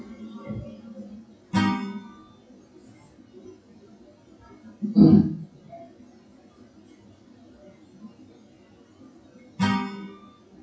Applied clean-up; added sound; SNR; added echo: classical method WPE with log-MMSE.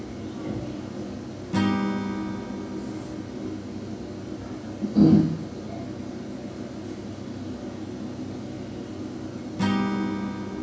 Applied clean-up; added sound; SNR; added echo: none; Acoustic guitar / Strum; 4 dB; reverberation time 0.7 s.